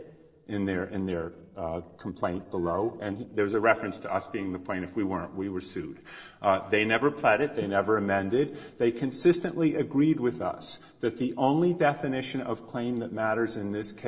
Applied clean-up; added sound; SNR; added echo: neural separator model SepFormer DNS4.